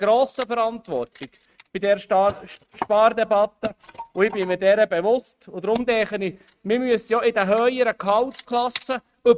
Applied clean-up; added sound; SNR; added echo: neural mask model RNNoise.